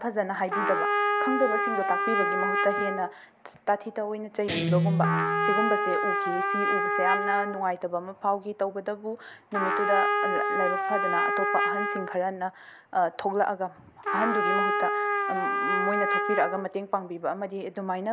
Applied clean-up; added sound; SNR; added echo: none; Guitar + Trumpet; -2 dB; none.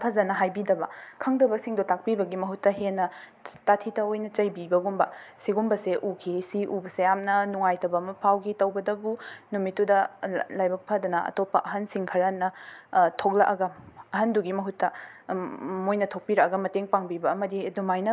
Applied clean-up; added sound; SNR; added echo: none; none; none; none.